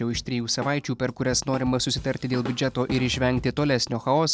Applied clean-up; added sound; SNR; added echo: none; Drum / Drum kit; 14 dB; none.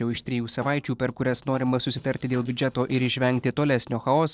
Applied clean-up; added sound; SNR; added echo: neural separator model SepFormer DNS4.